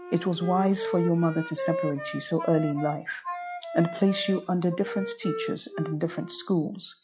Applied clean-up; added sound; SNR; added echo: classical method log-MMSE.